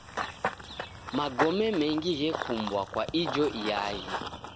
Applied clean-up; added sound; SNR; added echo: none; Run / Bird vocalization, bird call, bird song; 5 dB; none.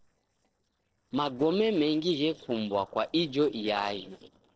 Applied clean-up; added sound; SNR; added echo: neural separator model SepFormer DNS4.